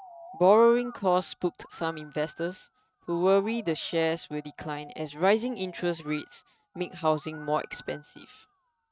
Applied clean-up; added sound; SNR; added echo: neural mask model RNNoise.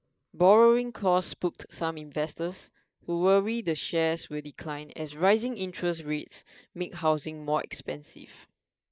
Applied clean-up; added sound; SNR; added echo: neural mask model Resemble Enhance denoiser.